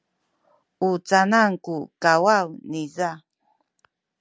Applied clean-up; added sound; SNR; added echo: none; none; none; none.